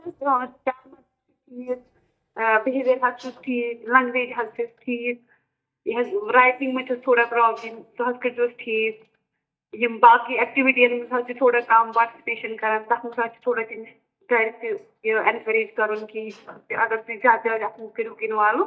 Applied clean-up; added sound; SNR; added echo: neural mask model DeepFilterNet 3.